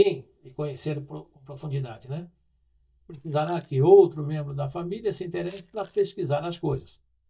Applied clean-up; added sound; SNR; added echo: neural mask model DeepFilterNet 3.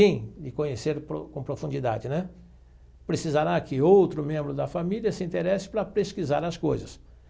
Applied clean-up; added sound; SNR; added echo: none; none; none; none.